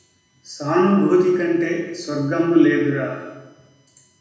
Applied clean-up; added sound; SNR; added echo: none; none; none; reverberation time 1.0 s.